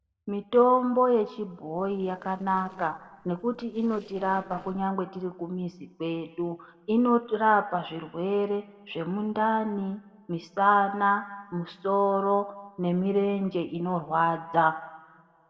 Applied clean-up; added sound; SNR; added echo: neural separator model SepFormer DNS4.